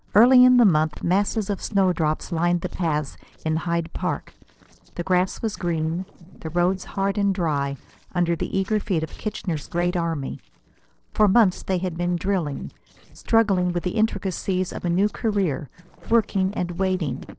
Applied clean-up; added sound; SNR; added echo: neural separator model SepFormer DNS4.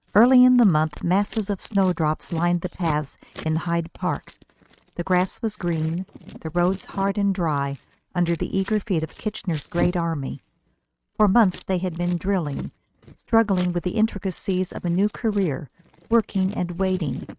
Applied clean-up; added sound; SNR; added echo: neural mask model RNNoise.